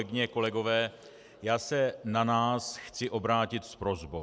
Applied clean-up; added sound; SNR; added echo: none; none; none; none.